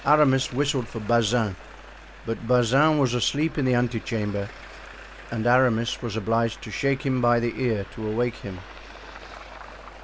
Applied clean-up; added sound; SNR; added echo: none; Traffic noise, roadway noise; 19 dB; none.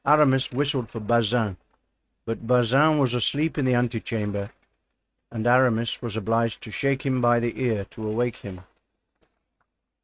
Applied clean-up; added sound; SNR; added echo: neural mask model RNNoise.